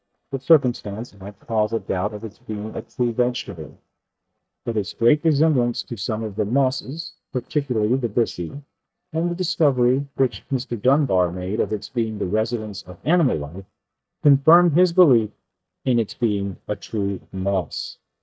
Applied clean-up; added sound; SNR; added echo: neural mask model DeepFilterNet 3.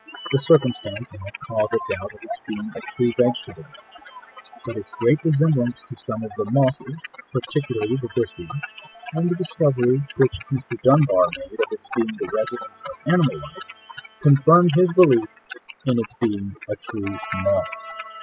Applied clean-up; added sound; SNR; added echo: classical method spectral subtraction.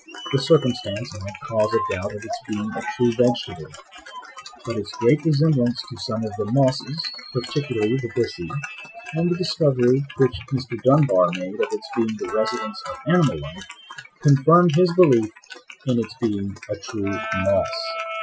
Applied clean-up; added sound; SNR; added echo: classical method Wiener filter.